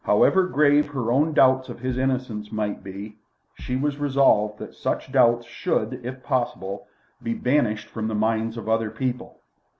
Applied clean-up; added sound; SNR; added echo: none; Bass drum; 13 dB; none.